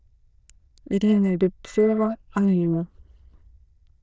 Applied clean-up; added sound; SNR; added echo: neural diffusion model UNIVERSE++.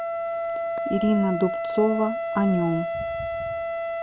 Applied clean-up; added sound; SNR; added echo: none; Wind instrument, woodwind instrument; 2 dB; none.